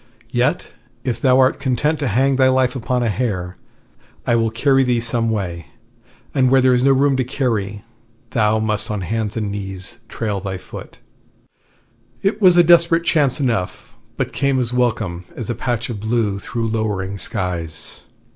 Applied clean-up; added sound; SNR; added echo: none; none; none; none.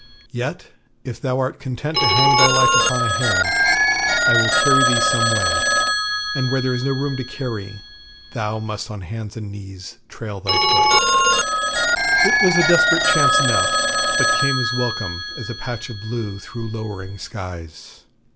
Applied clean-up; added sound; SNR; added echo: none; Telephone; -5 dB; none.